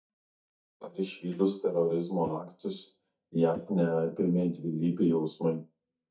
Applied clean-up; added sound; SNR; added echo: neural mask model DeepFilterNet 3.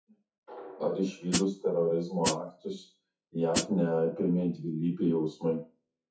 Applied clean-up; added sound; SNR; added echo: classical method WPE with log-MMSE.